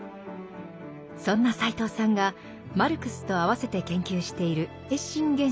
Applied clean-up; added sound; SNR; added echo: none; none; none; none.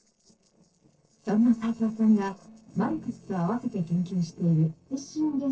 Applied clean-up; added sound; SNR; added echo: neural separator model SepFormer DNS4.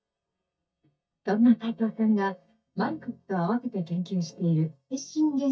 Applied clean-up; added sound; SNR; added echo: neural mask model DeepFilterNet 3.